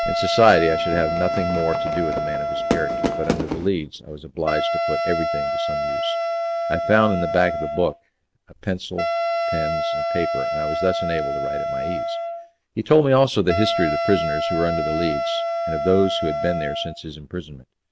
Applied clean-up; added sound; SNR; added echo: none; Fireworks + Wind instrument, woodwind instrument; 1 dB; none.